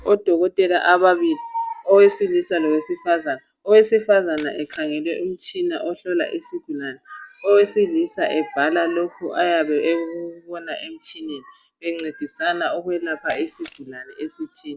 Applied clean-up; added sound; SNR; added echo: none; Camera; 18 dB; none.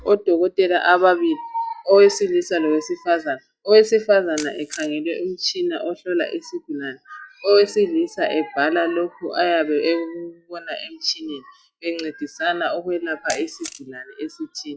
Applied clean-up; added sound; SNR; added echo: classical method log-MMSE.